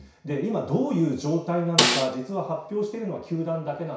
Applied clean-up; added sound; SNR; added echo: none; Snare drum; -2 dB; reverberation time 0.6 s.